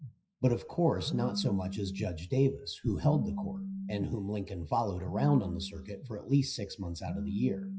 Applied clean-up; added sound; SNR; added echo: classical method WPE with log-MMSE.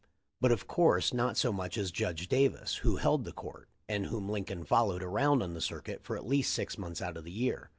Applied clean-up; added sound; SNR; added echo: none; none; none; none.